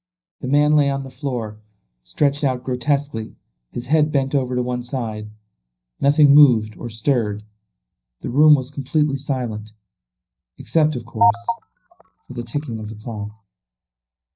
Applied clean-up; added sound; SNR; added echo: neural mask model DeepFilterNet 3.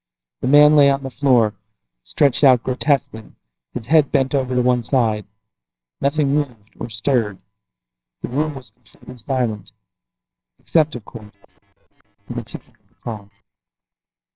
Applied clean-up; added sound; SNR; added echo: neural separator model SepFormer WHAMR!.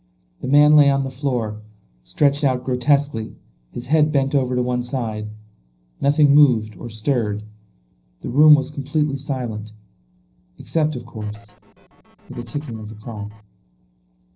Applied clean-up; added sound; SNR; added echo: neural separator model SepFormer DNS4.